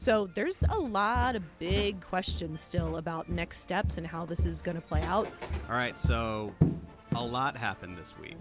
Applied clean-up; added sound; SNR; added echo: none; Walk, footsteps; 2 dB; none.